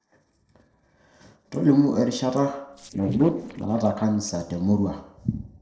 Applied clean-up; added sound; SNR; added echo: neural separator model SepFormer DNS4.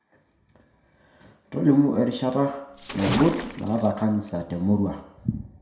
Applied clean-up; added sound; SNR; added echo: none; Splash, splatter; 8 dB; reverberation time 0.6 s.